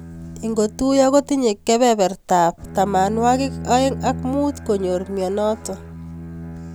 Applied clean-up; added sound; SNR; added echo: none; Bowed string instrument; 13 dB; none.